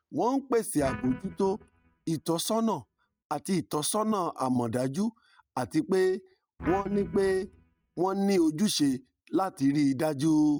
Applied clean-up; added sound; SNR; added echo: neural mask model RNNoise.